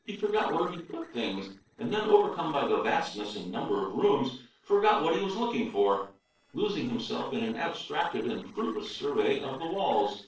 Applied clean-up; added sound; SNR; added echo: neural separator model SepFormer DNS4.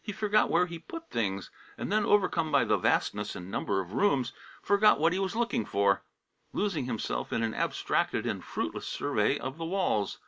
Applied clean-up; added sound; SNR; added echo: none; none; none; none.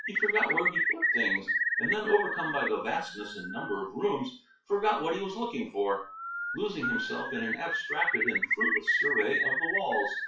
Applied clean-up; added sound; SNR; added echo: classical method WPE with log-MMSE.